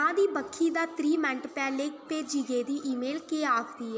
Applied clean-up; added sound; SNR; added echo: none; none; none; none.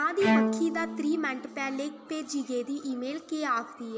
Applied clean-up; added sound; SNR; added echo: none; Bowed string instrument; 2 dB; none.